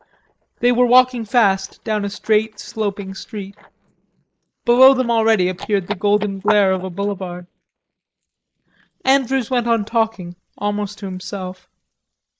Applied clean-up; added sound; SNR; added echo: neural mask model Resemble Enhance denoiser.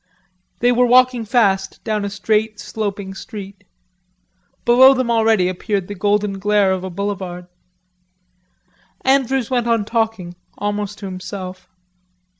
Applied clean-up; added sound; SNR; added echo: none; none; none; none.